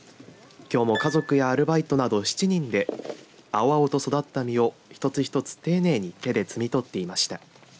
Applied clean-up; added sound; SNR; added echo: none; Harp; 17 dB; none.